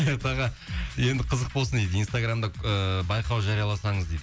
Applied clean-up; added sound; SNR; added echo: none; none; none; none.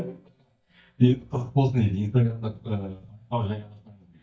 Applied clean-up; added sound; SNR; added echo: neural mask model DeepFilterNet 3.